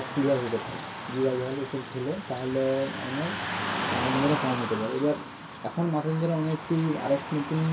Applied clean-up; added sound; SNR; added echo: none; Car passing by / Traffic noise, roadway noise; 6 dB; reverberation time 0.2 s.